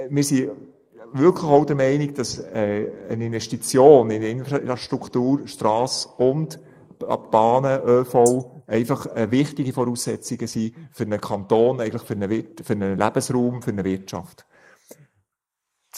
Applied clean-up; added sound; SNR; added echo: neural mask model Resemble Enhance denoiser.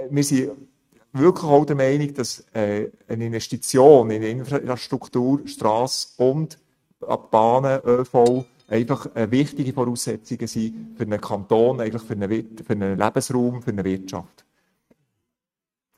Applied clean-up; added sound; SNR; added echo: neural mask model RNNoise.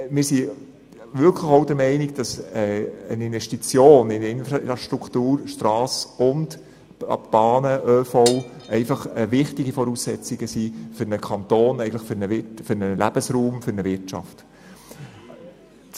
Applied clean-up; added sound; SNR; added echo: none; Glass; 13 dB; none.